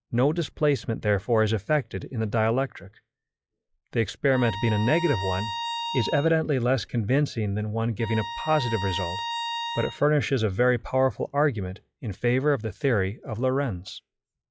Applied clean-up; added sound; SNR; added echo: classical method log-MMSE.